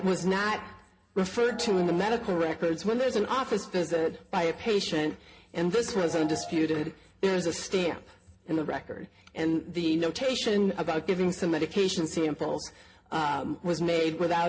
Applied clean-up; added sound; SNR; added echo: none; Piano; 12 dB; reverberation time 0.3 s.